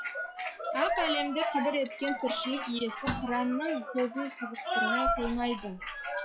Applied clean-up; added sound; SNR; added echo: classical method log-MMSE.